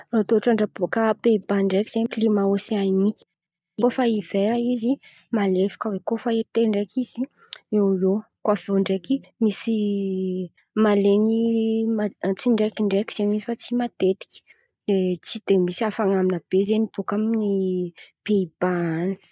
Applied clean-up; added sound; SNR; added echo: none; none; none; none.